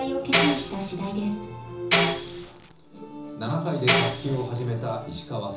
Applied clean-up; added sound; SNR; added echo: none; Tambourine; -2 dB; reverberation time 0.7 s.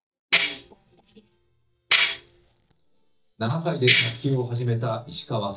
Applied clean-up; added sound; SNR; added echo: neural mask model DeepFilterNet 3.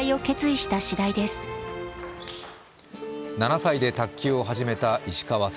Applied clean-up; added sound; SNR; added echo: none; none; none; none.